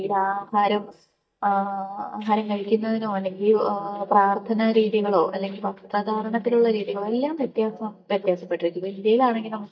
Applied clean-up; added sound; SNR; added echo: neural mask model DeepFilterNet 3.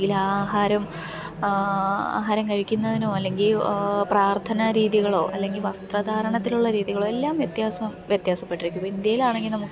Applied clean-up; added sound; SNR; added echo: none; none; none; none.